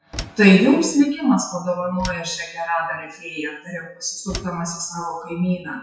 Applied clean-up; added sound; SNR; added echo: classical method WPE with log-MMSE.